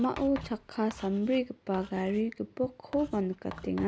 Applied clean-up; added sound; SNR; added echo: none; Writing; 17 dB; none.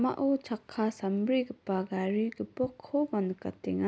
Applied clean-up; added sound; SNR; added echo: none; none; none; none.